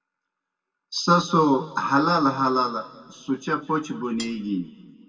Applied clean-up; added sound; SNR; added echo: none; Cutlery, silverware; 17 dB; reverberation time 1.5 s.